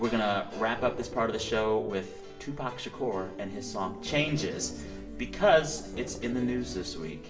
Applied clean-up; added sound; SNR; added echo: none; Growling; 14 dB; reverberation time 0.7 s.